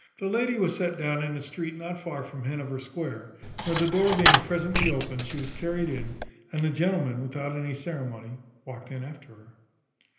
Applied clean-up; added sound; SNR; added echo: none; Coin (dropping); -3 dB; reverberation time 0.8 s.